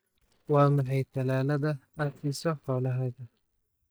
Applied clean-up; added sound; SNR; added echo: neural mask model DeepFilterNet 3.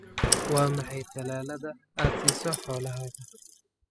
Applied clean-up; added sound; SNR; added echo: classical method spectral subtraction.